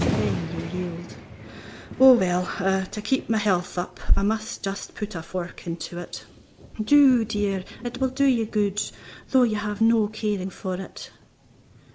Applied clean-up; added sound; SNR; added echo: none; Thunder; 13 dB; none.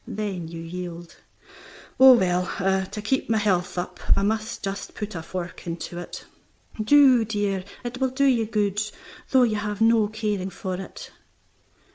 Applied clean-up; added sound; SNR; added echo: none; none; none; none.